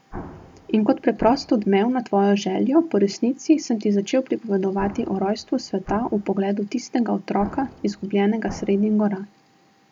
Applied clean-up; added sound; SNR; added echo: none; Explosion; 18 dB; none.